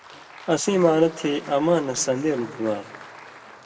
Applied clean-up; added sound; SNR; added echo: none; Applause; 18 dB; reverberation time 1.4 s.